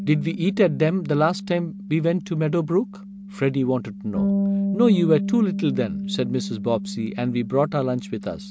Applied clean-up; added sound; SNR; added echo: none; Bass guitar; 6 dB; none.